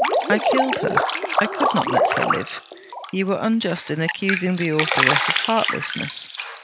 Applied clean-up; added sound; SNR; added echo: none; Drip; -2 dB; none.